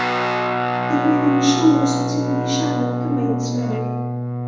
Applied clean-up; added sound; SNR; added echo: none; Guitar; 1 dB; reverberation time 1.1 s.